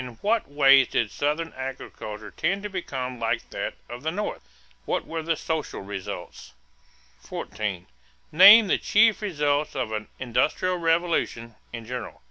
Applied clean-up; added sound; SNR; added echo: none; none; none; none.